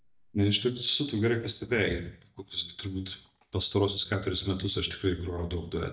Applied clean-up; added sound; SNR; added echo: neural mask model DeepFilterNet 3.